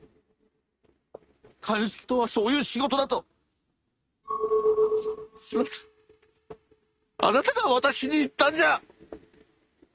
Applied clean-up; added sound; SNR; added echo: neural mask model RNNoise.